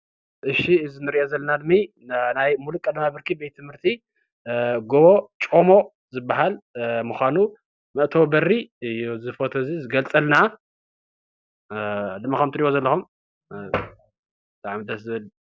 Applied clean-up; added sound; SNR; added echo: none; none; none; none.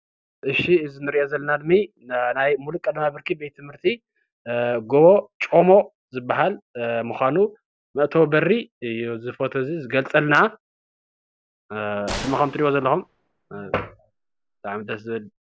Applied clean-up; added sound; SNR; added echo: none; Gunshot, gunfire; 16 dB; none.